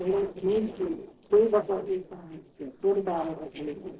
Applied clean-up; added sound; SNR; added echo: neural separator model SepFormer DNS4.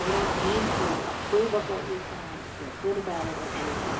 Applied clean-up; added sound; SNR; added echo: none; Waves, surf; 0 dB; reverberation time 0.5 s.